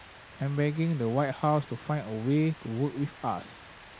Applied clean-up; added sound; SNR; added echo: none; Rain; 19 dB; none.